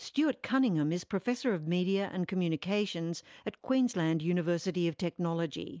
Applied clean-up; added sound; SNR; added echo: none; none; none; none.